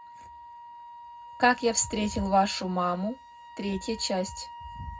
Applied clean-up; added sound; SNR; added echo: none; Wind instrument, woodwind instrument; 15 dB; reverberation time 0.3 s.